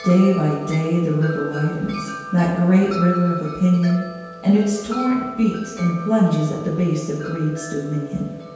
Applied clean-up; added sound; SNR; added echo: none; Wind chime; 13 dB; reverberation time 1.2 s.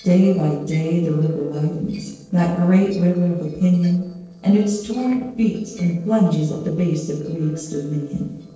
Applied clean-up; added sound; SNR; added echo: neural separator model SepFormer DNS4.